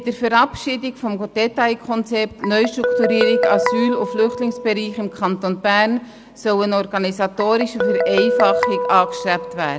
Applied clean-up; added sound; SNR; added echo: none; Guitar; 4 dB; none.